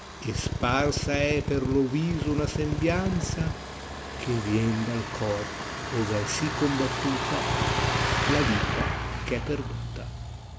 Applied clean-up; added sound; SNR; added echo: none; Drill + Truck; 1 dB; none.